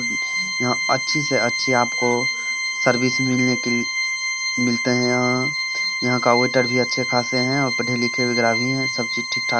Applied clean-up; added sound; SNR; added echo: none; Organ; 1 dB; none.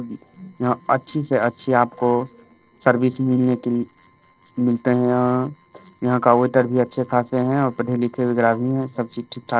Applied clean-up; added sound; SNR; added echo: neural separator model SepFormer DNS4.